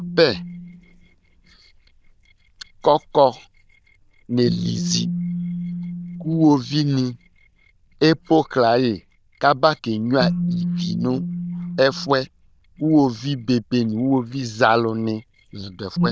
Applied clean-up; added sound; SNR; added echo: neural diffusion model UNIVERSE++.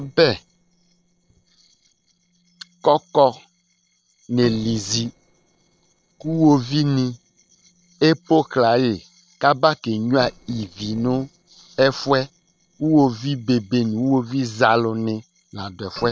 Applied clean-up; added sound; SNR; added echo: neural separator model SepFormer DNS4.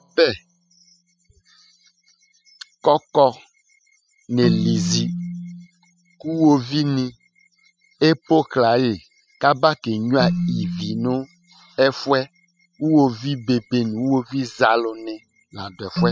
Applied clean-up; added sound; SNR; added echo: classical method spectral subtraction.